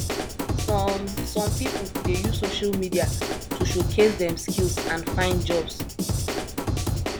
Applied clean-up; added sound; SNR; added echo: none; Drum / Drum kit; -1 dB; none.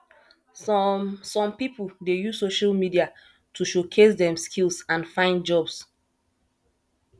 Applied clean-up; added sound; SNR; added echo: none; none; none; none.